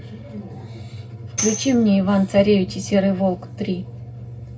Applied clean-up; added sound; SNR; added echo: none; Tambourine; 10 dB; reverberation time 0.2 s.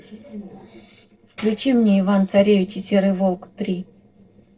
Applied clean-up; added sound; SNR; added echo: neural separator model SepFormer DNS4.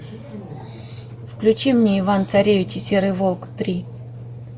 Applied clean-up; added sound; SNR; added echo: none; none; none; none.